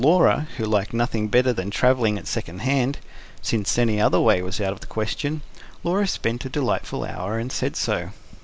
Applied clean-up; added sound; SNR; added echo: none; none; none; none.